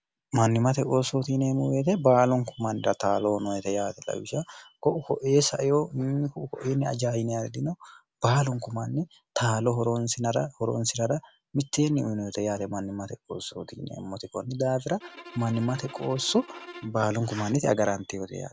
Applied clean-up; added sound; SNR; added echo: none; Bowed string instrument; 19 dB; none.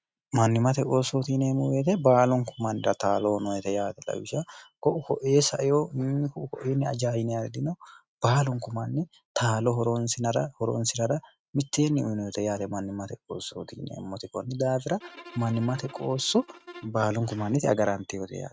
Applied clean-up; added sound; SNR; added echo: neural mask model RNNoise.